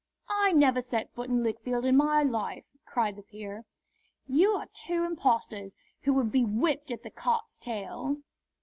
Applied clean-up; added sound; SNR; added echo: none; none; none; none.